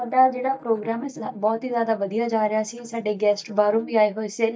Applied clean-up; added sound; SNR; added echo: neural mask model DeepFilterNet 3.